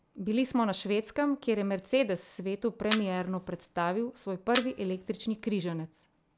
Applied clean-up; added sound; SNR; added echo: none; Camera; 6 dB; none.